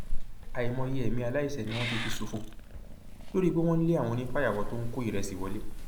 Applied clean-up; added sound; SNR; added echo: none; Meow / Purr; 0 dB; none.